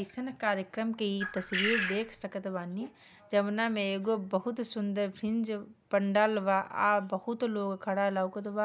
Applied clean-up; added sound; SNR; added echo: none; Bird; 3 dB; none.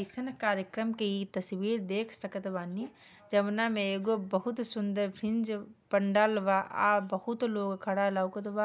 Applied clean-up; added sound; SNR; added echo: none; none; none; none.